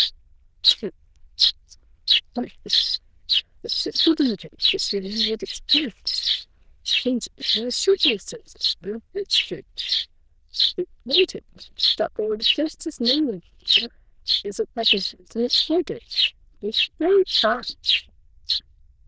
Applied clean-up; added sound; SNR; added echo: neural diffusion model UNIVERSE++.